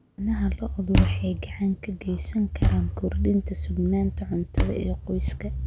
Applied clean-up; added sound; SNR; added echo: none; Thump, thud; 3 dB; none.